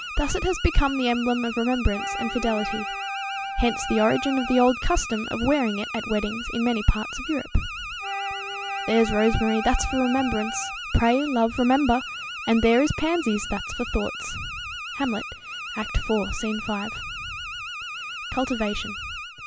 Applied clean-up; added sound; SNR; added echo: none; Wind instrument, woodwind instrument + Alarm; 8 dB; none.